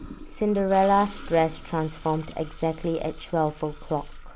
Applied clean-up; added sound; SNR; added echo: none; Toilet flush; 20 dB; none.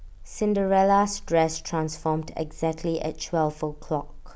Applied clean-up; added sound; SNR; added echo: none; none; none; none.